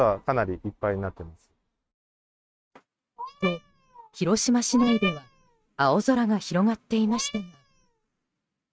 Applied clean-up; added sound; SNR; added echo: neural mask model RNNoise.